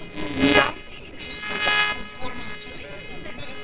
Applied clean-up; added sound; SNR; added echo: neural separator model SepFormer WHAMR!.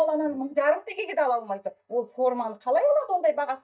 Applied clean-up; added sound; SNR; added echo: neural mask model DeepFilterNet 3.